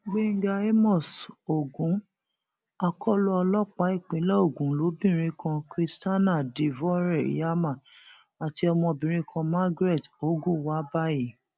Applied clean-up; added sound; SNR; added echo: none; none; none; none.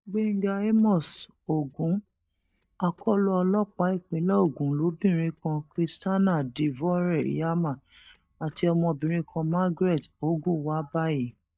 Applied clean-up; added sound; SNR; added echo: neural mask model DeepFilterNet 3.